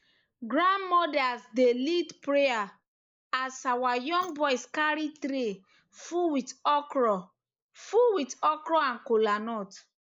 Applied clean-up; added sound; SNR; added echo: neural mask model Resemble Enhance denoiser.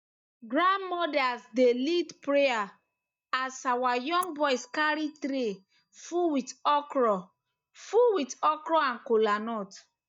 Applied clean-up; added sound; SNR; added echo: neural mask model DeepFilterNet 3.